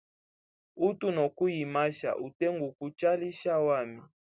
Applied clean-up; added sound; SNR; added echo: none; none; none; none.